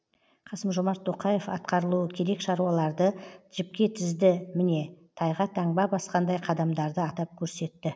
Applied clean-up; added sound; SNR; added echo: none; none; none; none.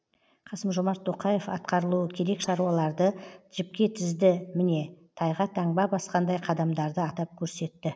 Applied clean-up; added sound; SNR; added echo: neural mask model Resemble Enhance denoiser.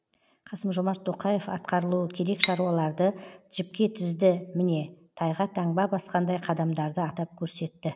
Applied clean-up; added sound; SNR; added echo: none; Cutlery, silverware / Dishes, pots, and pans; 0 dB; none.